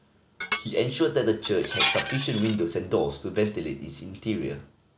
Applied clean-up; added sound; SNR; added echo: none; Dishes, pots, and pans; 3 dB; none.